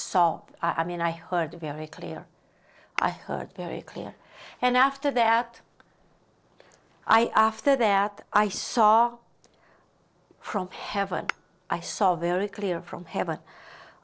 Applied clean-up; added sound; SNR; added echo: neural separator model SepFormer DNS4.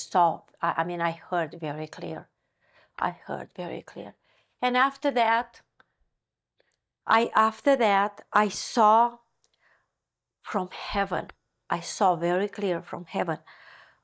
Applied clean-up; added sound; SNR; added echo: neural mask model DeepFilterNet 3.